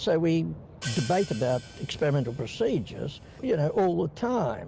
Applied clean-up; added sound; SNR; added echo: none; Hi-hat; 17 dB; none.